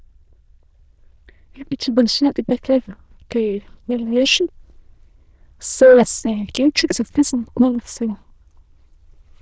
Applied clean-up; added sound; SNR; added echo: neural diffusion model UNIVERSE++.